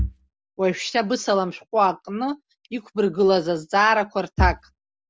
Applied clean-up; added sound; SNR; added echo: none; Bass drum / Thump, thud; 9 dB; none.